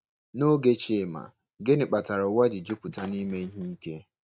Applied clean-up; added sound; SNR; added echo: neural mask model RNNoise.